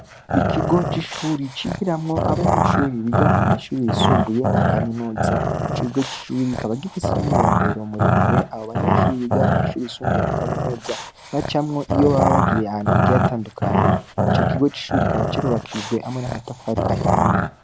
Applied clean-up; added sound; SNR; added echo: none; Growling; -4 dB; none.